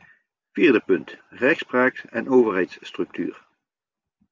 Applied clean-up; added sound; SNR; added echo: none; none; none; none.